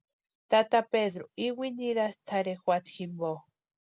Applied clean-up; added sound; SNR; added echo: none; none; none; none.